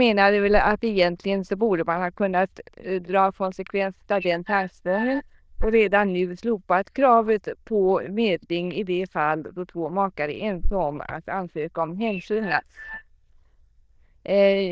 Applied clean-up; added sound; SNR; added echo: neural diffusion model UNIVERSE++.